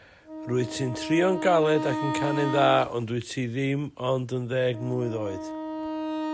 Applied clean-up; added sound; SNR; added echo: none; Wind instrument, woodwind instrument; 7 dB; none.